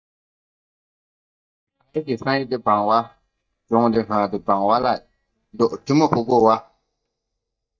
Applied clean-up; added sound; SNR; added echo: neural mask model DeepFilterNet 3.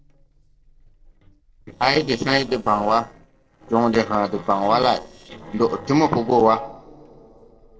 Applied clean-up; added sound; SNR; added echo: neural separator model SepFormer DNS4.